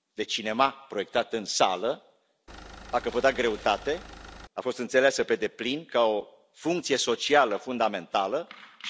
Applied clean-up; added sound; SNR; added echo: none; Engine; 17 dB; none.